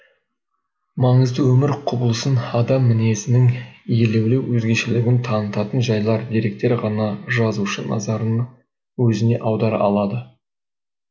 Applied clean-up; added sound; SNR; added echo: none; none; none; none.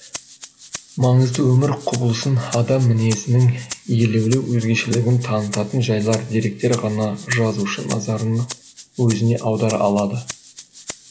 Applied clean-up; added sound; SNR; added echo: none; Rattle (instrument); 17 dB; none.